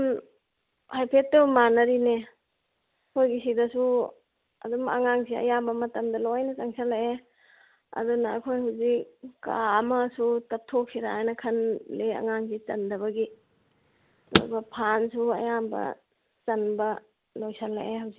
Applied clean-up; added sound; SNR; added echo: none; Car; 5 dB; none.